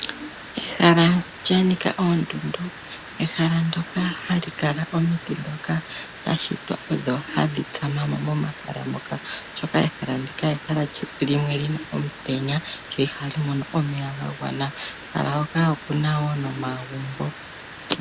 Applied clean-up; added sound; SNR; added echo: none; Water; 14 dB; none.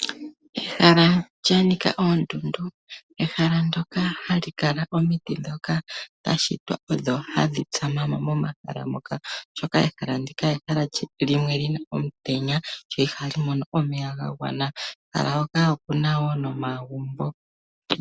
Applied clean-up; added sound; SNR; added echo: none; none; none; none.